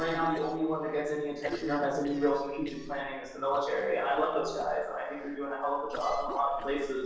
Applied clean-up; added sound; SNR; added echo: neural separator model SepFormer DNS4.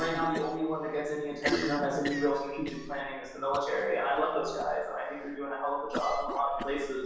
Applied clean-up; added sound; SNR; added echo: none; Cough; 8 dB; reverberation time 1.0 s.